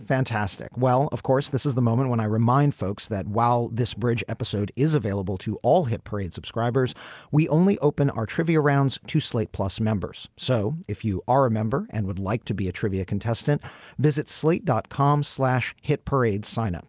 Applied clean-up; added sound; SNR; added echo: none; none; none; none.